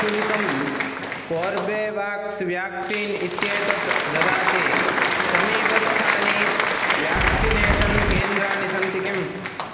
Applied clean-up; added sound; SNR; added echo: none; Applause + Wind; -3 dB; none.